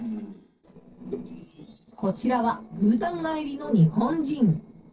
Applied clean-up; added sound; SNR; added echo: neural separator model SepFormer DNS4.